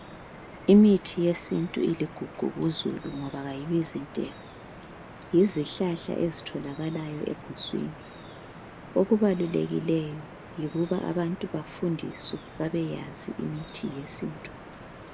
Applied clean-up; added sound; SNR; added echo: none; Drip; 16 dB; none.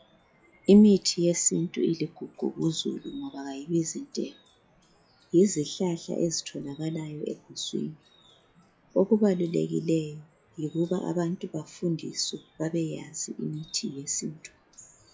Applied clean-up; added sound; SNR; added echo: classical method log-MMSE.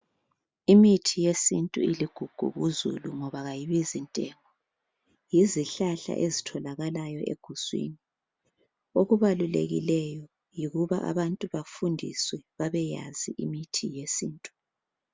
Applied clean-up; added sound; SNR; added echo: none; none; none; none.